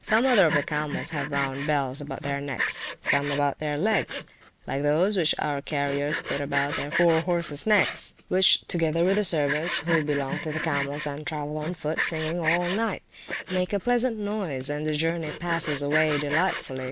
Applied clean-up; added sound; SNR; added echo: none; Sawing; 7 dB; none.